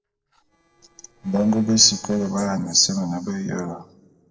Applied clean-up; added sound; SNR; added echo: neural separator model SepFormer DNS4.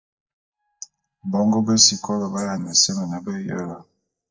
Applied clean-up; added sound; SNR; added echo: neural mask model DeepFilterNet 3.